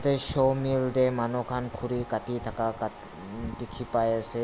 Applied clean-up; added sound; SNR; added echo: none; none; none; none.